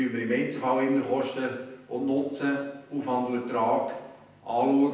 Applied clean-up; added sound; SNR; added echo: none; none; none; reverberation time 0.9 s.